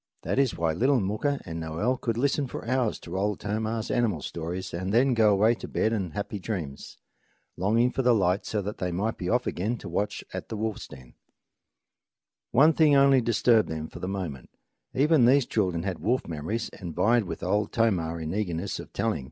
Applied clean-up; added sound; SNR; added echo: none; none; none; none.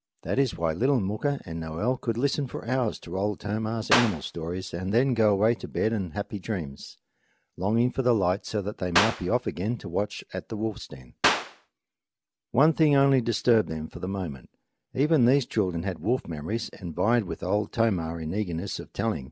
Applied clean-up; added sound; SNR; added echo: none; Clapping; 0 dB; none.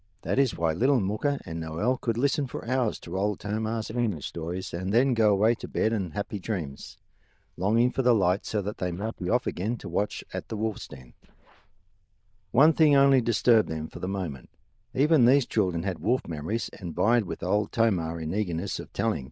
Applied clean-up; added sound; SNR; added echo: neural diffusion model UNIVERSE++.